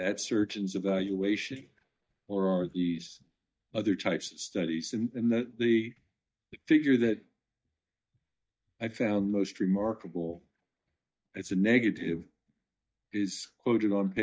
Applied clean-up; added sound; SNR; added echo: neural mask model DeepFilterNet 3.